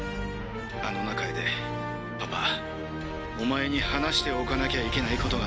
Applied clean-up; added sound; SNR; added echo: none; none; none; none.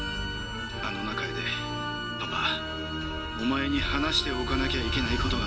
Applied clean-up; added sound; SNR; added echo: none; Bowed string instrument; 9 dB; reverberation time 0.5 s.